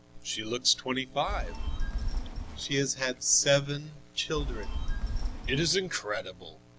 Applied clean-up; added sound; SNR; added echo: none; Telephone; 0 dB; none.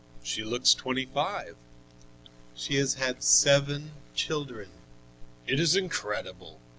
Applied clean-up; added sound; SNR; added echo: none; none; none; none.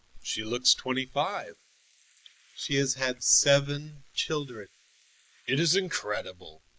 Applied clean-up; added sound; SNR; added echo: neural mask model Resemble Enhance denoiser.